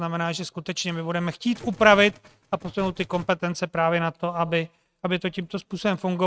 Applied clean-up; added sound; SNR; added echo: neural mask model RNNoise.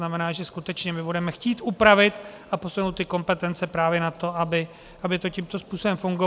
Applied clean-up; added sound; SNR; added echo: none; none; none; none.